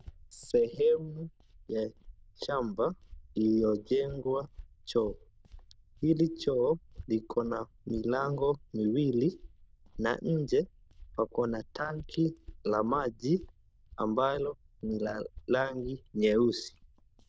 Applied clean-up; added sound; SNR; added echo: neural diffusion model UNIVERSE++.